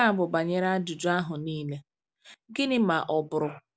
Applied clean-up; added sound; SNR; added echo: none; none; none; none.